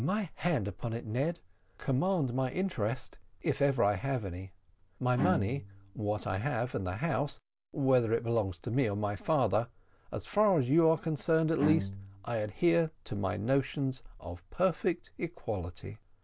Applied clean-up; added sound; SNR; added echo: none; Bowed string instrument; 8 dB; none.